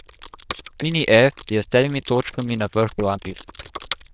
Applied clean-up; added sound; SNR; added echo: neural diffusion model UNIVERSE++.